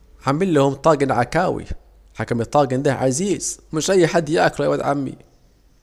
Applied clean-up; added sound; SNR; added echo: none; none; none; none.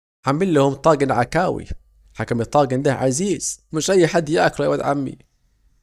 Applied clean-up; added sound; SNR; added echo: neural mask model DeepFilterNet 3.